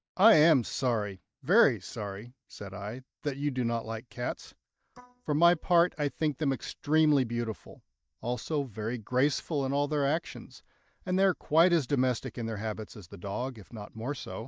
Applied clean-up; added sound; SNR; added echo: neural mask model DeepFilterNet 3.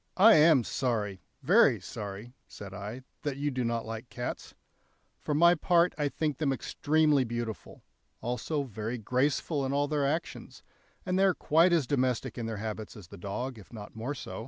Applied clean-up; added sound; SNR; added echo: none; none; none; none.